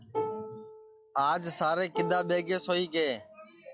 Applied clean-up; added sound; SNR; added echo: classical method log-MMSE.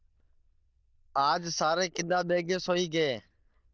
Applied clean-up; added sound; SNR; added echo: neural diffusion model UNIVERSE++.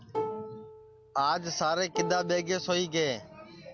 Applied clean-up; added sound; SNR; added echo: none; Plucked string instrument; 8 dB; none.